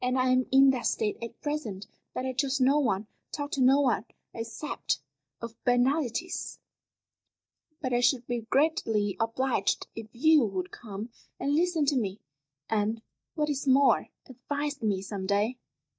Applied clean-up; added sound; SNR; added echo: neural mask model DeepFilterNet 3.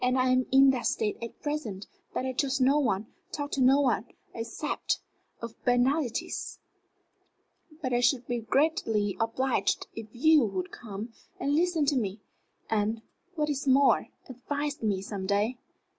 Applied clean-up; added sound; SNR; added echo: none; none; none; none.